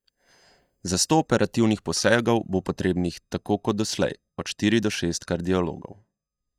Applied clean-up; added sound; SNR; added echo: neural mask model DeepFilterNet 3.